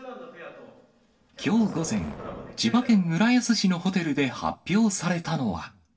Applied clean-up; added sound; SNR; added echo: none; Boom; 16 dB; reverberation time 0.2 s.